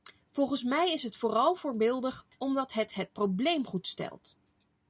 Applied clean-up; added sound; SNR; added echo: none; none; none; none.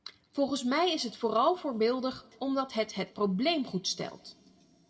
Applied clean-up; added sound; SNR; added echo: none; none; none; reverberation time 1.0 s.